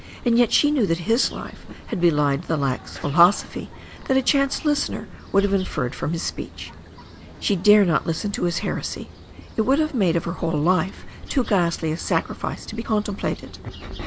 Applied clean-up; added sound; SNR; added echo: none; Bird vocalization, bird call, bird song; 16 dB; none.